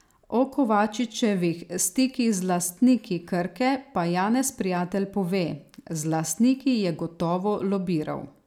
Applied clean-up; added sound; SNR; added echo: none; none; none; none.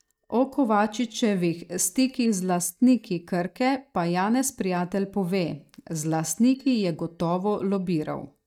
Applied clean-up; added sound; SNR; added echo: neural mask model DeepFilterNet 3.